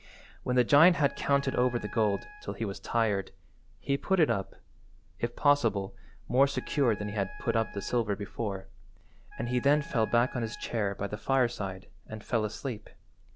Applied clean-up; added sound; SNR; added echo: none; Wind instrument, woodwind instrument; 19 dB; none.